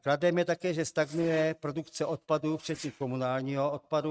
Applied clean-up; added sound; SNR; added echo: neural mask model RNNoise.